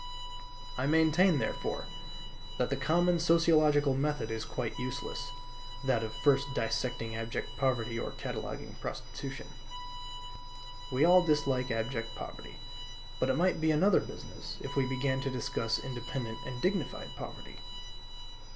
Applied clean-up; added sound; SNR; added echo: none; Bowed string instrument; 14 dB; reverberation time 2.1 s.